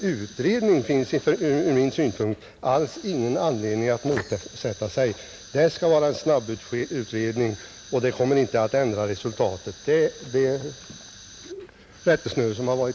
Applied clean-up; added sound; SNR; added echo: none; Fire; 20 dB; none.